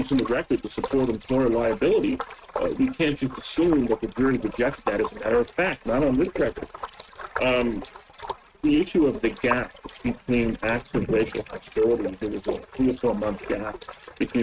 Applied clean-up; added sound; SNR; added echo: neural mask model RNNoise.